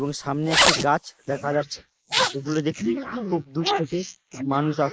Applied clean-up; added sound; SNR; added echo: neural mask model Resemble Enhance denoiser.